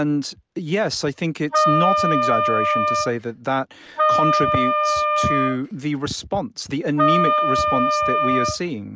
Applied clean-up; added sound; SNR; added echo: none; Wind instrument, woodwind instrument; -5 dB; none.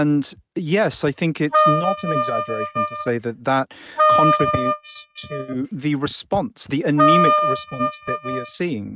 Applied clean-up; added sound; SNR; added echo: neural mask model RNNoise.